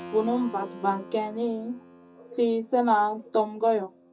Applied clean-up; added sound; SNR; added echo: none; Keyboard (musical); 18 dB; reverberation time 0.2 s.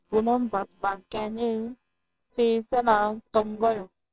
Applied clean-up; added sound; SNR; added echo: neural separator model SepFormer WHAMR!.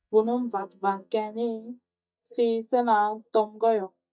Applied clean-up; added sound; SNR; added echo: neural mask model DeepFilterNet 3.